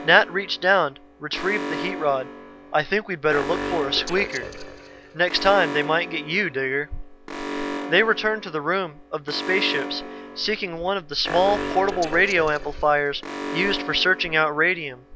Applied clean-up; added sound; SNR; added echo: none; Alarm; 9 dB; none.